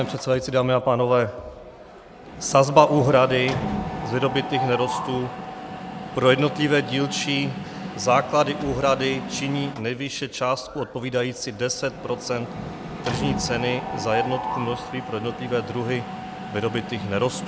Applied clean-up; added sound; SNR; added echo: none; Mechanisms; 9 dB; none.